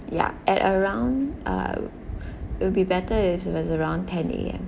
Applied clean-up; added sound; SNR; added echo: none; none; none; none.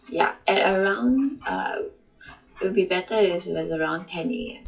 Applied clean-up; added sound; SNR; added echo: classical method WPE with log-MMSE.